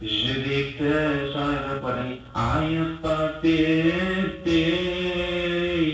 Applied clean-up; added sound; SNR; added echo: neural separator model SepFormer DNS4.